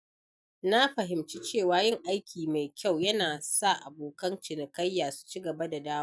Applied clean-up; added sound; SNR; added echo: neural mask model DeepFilterNet 3.